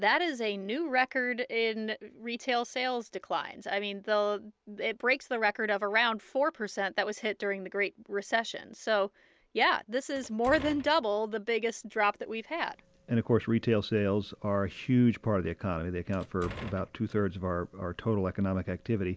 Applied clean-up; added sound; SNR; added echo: none; Door; 15 dB; none.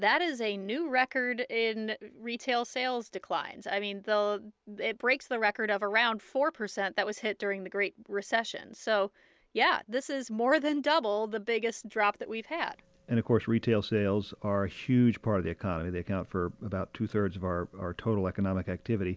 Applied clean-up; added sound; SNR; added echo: none; none; none; none.